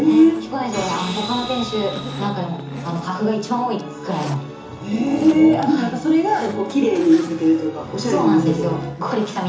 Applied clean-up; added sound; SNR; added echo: none; Zipper (clothing); 19 dB; reverberation time 0.7 s.